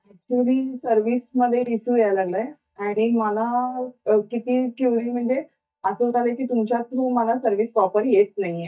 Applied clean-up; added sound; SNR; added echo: neural mask model DeepFilterNet 3.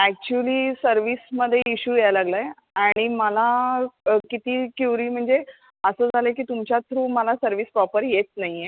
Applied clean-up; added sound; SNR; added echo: none; none; none; none.